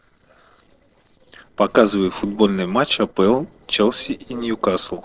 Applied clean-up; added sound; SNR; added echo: neural separator model SepFormer DNS4.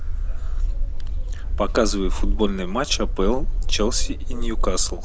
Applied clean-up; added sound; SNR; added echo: none; Bark; -5 dB; none.